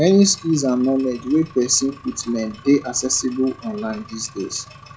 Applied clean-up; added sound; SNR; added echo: classical method log-MMSE.